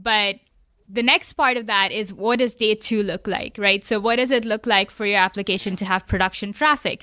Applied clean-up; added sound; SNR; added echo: neural separator model SepFormer DNS4.